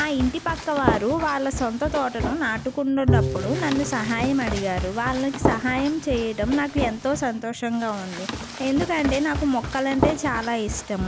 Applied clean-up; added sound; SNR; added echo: none; Run + Bowed string instrument; 4 dB; none.